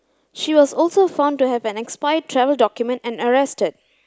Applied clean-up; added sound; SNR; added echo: none; none; none; none.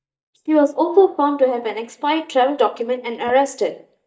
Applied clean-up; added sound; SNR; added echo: neural mask model DeepFilterNet 3.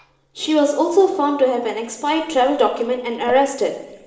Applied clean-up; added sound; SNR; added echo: neural separator model SepFormer DNS4.